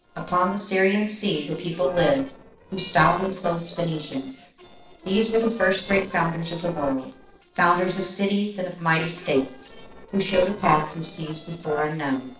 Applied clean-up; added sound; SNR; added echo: neural separator model SepFormer DNS4.